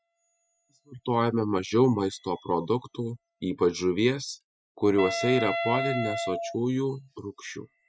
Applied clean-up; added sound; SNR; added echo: classical method Wiener filter.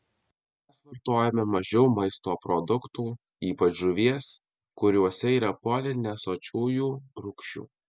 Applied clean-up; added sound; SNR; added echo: none; none; none; none.